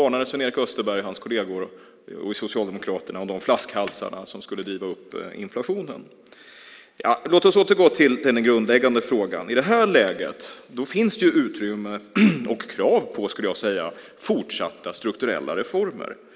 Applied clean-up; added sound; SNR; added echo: none; none; none; none.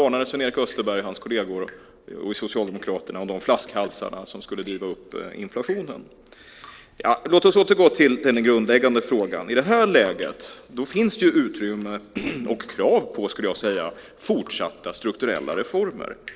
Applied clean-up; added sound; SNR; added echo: neural separator model SepFormer DNS4.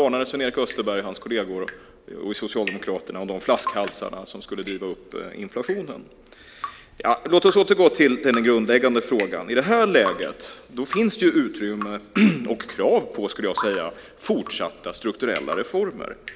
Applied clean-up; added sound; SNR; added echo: none; Drip; 15 dB; none.